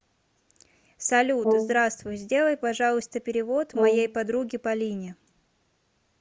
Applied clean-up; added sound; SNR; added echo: none; Brass instrument; 3 dB; none.